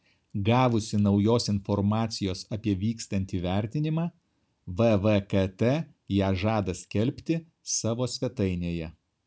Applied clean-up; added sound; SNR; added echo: none; none; none; none.